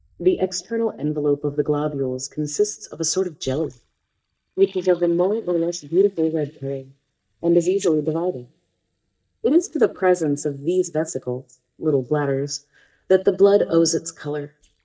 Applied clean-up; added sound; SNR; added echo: neural mask model DeepFilterNet 3.